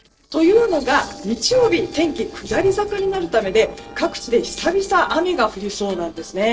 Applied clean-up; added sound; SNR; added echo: neural separator model SepFormer DNS4.